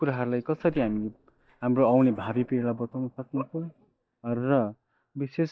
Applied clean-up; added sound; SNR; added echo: neural mask model DeepFilterNet 3.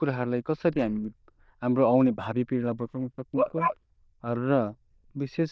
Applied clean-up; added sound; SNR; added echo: neural diffusion model UNIVERSE++.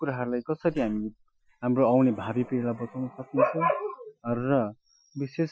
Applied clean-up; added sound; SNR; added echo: classical method Wiener filter.